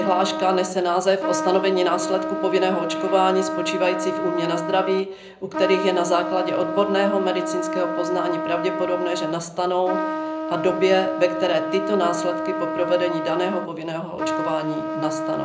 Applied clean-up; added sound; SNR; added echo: none; Trumpet; 4 dB; reverberation time 0.4 s.